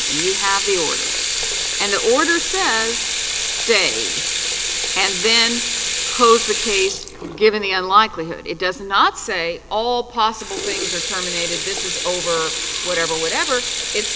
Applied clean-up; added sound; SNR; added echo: none; Sink (filling or washing) / Water tap, faucet; 2 dB; none.